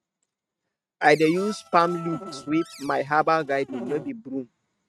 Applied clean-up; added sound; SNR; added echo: neural mask model RNNoise.